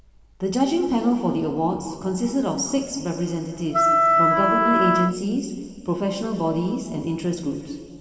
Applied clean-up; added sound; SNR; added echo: none; Wind instrument, woodwind instrument; -5 dB; reverberation time 2.5 s.